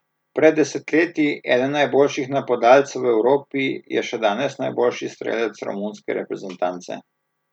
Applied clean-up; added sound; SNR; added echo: none; none; none; none.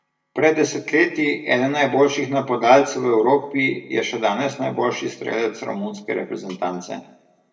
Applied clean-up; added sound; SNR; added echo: none; none; none; reverberation time 0.6 s.